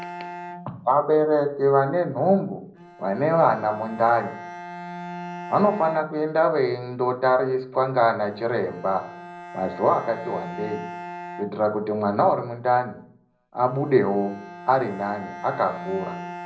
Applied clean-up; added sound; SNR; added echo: none; Bowed string instrument; 15 dB; reverberation time 0.5 s.